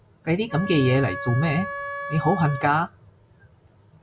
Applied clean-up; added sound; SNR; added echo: none; Wind instrument, woodwind instrument; 9 dB; none.